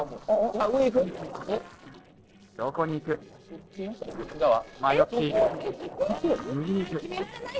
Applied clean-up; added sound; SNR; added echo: neural separator model SepFormer DNS4.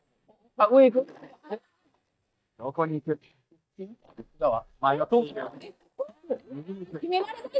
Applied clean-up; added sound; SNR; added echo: neural mask model DeepFilterNet 3.